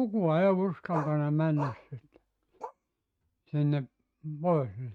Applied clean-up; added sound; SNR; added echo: neural mask model RNNoise.